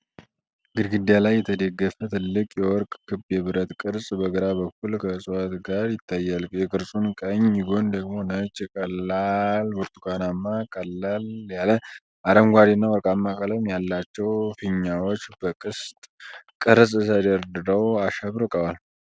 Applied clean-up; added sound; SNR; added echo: none; none; none; none.